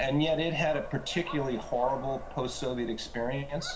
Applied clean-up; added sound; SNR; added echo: none; Dog; 11 dB; reverberation time 0.4 s.